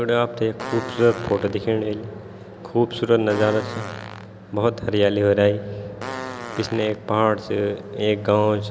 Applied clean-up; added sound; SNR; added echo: none; Fart; 15 dB; none.